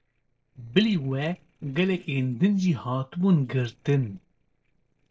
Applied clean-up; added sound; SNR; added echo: neural separator model SepFormer DNS4.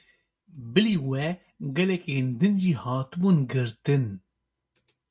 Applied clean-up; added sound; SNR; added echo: none; none; none; none.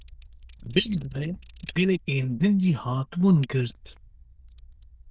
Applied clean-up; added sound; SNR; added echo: neural diffusion model UNIVERSE++.